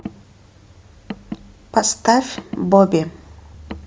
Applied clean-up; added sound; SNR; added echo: none; Car; 16 dB; none.